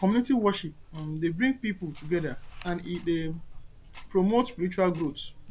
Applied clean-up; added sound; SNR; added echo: none; Tick-tock; 14 dB; none.